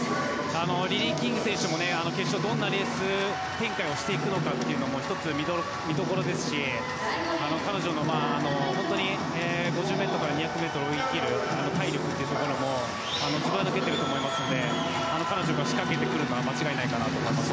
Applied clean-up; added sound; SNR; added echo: none; none; none; none.